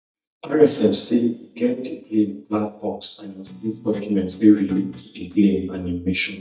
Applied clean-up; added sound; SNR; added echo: neural mask model DeepFilterNet 3.